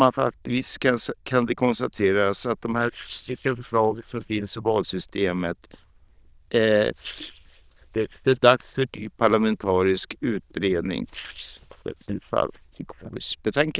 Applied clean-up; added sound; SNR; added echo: neural diffusion model UNIVERSE++.